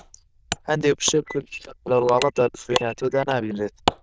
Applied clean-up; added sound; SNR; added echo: neural diffusion model UNIVERSE++.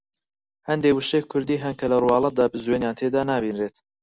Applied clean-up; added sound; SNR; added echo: none; none; none; none.